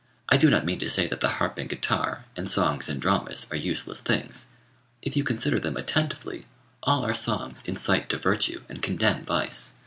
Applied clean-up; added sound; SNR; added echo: none; none; none; none.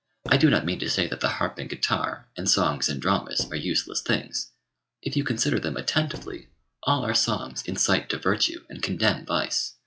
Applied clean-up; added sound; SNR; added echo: classical method log-MMSE.